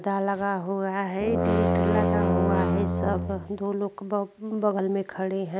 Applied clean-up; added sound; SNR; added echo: none; Brass instrument; -2 dB; none.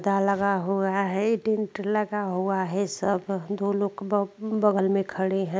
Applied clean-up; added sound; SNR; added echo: none; none; none; none.